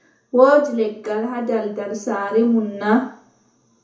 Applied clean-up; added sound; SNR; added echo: none; none; none; reverberation time 0.6 s.